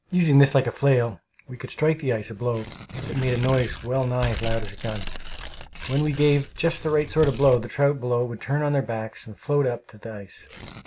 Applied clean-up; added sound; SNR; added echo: none; Tearing; 12 dB; none.